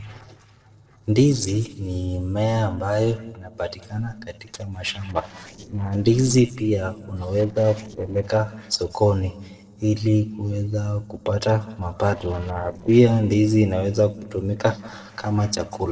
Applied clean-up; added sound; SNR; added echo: neural separator model SepFormer DNS4.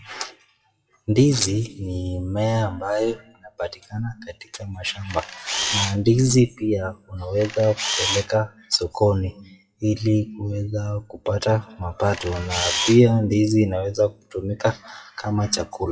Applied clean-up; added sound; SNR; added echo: classical method WPE with log-MMSE.